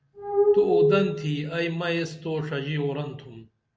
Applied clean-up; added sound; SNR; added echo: none; Glass; -5 dB; none.